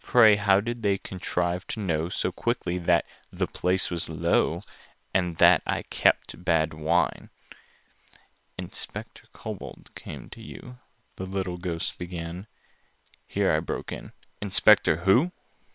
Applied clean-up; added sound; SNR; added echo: neural separator model SepFormer WHAM!.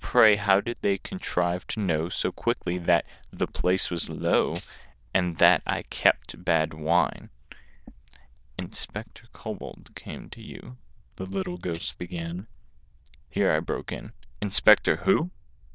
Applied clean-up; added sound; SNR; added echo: neural diffusion model UNIVERSE++.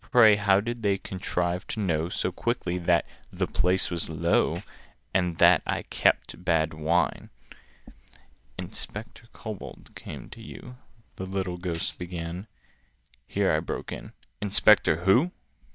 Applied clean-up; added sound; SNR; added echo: neural mask model DeepFilterNet 3.